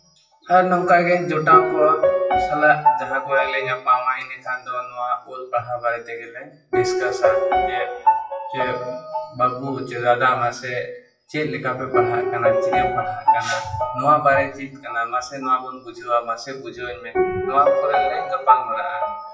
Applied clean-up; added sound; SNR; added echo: classical method WPE with log-MMSE.